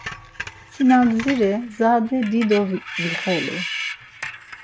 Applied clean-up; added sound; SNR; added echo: none; Screech; 10 dB; none.